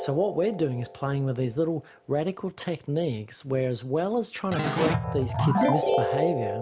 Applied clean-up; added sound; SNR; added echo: none; Keyboard (musical); 2 dB; none.